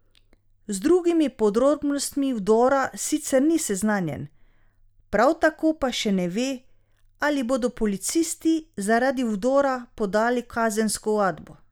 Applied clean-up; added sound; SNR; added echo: none; none; none; none.